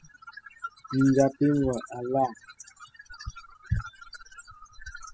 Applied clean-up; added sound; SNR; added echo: classical method spectral subtraction.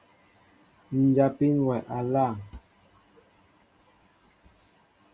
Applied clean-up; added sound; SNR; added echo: none; none; none; none.